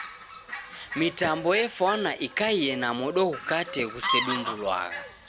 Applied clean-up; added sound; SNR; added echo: none; Fowl; 7 dB; none.